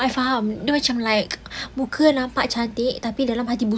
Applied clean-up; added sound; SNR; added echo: none; none; none; none.